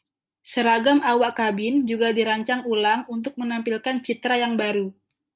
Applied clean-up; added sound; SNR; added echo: none; none; none; none.